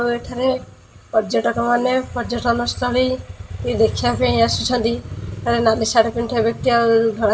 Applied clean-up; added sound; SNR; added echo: none; Motorcycle; 13 dB; reverberation time 0.3 s.